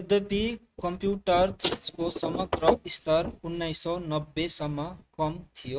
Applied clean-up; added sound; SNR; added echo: neural mask model RNNoise.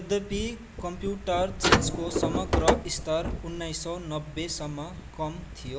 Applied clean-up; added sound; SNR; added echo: none; Car; -3 dB; none.